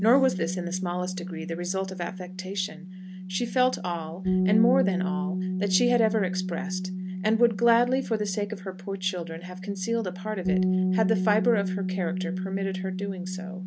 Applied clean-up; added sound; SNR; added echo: none; Bass guitar; 2 dB; none.